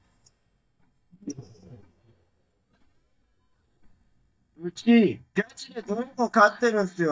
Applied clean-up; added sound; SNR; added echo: neural mask model DeepFilterNet 3.